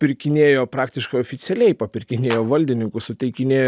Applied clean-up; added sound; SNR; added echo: none; Clapping; 14 dB; none.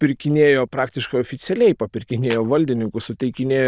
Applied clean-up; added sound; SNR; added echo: neural diffusion model UNIVERSE++.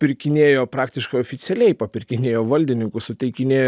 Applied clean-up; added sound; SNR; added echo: none; none; none; none.